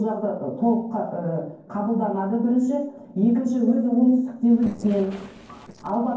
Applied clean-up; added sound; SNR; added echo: neural separator model SepFormer DNS4.